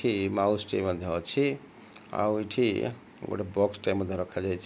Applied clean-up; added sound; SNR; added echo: none; none; none; none.